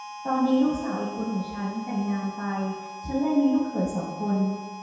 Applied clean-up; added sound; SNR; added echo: none; Harmonica; 13 dB; reverberation time 1.1 s.